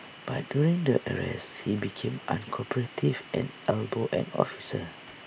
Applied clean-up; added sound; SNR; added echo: none; none; none; none.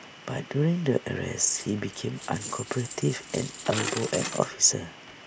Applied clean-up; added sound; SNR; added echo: none; Coin (dropping); 9 dB; none.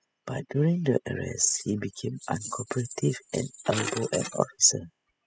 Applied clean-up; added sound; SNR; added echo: classical method spectral subtraction.